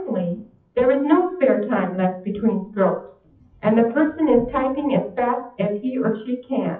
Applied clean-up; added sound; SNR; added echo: classical method WPE with log-MMSE.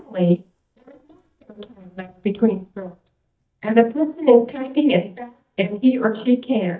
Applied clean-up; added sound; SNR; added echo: neural mask model DeepFilterNet 3.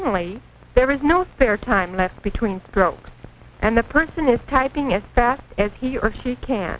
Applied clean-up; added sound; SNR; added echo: none; none; none; none.